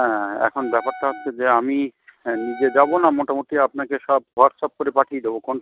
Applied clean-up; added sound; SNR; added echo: neural mask model RNNoise.